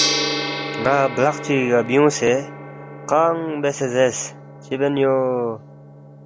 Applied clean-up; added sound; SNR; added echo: none; Gong; 8 dB; none.